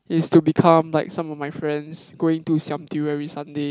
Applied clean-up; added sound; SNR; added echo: none; none; none; none.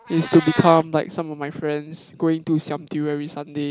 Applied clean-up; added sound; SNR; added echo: none; Meow; 17 dB; none.